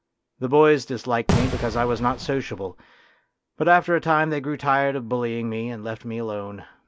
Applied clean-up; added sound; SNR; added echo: none; Fireworks; 4 dB; none.